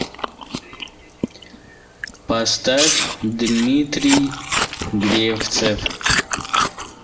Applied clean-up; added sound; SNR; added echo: none; Chewing, mastication; 2 dB; reverberation time 0.6 s.